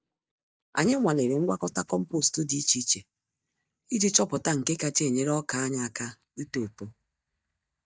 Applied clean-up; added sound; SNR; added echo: neural mask model DeepFilterNet 3.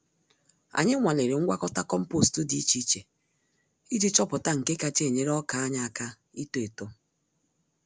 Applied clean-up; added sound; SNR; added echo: none; none; none; none.